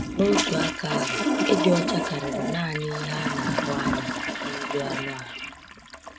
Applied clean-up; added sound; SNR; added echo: none; Toilet flush; -1 dB; none.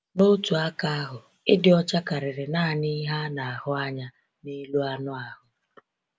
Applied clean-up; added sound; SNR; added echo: none; none; none; none.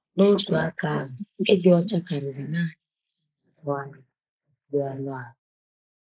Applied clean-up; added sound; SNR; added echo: neural mask model Resemble Enhance denoiser.